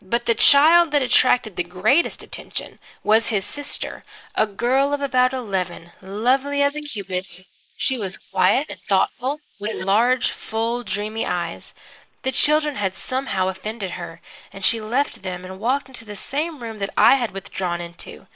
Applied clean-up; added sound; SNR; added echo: neural mask model Resemble Enhance denoiser.